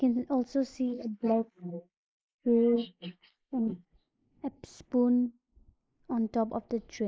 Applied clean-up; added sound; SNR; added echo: neural mask model Resemble Enhance denoiser.